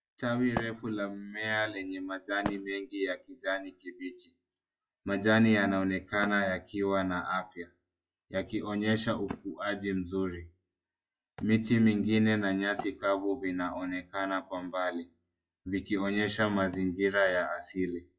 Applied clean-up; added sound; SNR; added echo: classical method WPE with log-MMSE.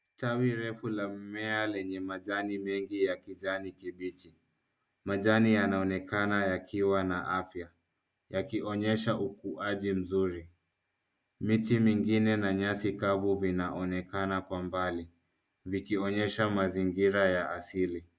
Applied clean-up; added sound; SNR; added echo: none; none; none; none.